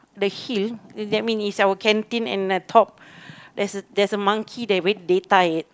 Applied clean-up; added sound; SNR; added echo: none; none; none; none.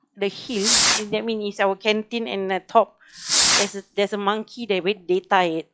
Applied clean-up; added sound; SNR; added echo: classical method log-MMSE.